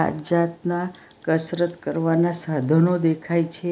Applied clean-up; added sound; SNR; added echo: none; none; none; none.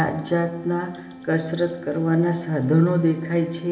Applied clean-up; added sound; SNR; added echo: none; Wind instrument, woodwind instrument; 20 dB; reverberation time 1.6 s.